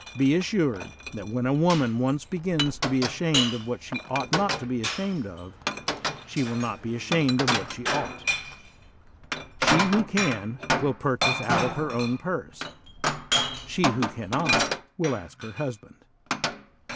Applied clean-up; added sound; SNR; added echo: none; Glass; 2 dB; none.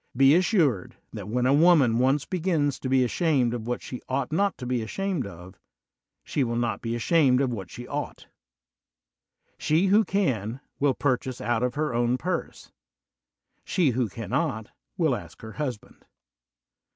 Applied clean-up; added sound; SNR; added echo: none; none; none; none.